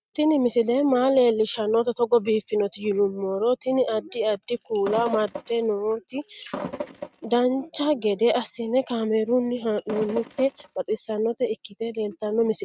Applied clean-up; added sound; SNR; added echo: neural mask model RNNoise.